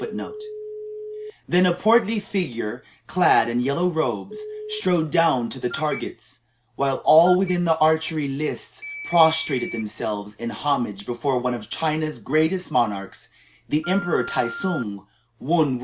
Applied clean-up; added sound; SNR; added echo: none; Telephone; 16 dB; none.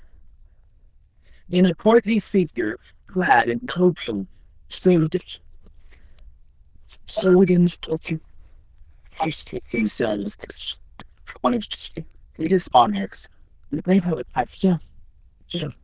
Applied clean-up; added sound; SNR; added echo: neural diffusion model UNIVERSE++.